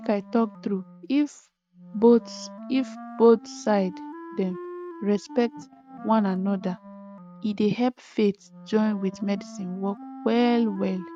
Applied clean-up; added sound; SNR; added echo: neural mask model RNNoise.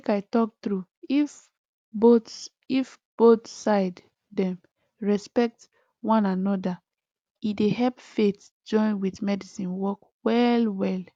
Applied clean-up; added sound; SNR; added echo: none; none; none; none.